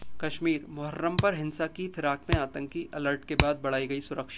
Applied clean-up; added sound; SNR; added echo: none; Hands; 5 dB; none.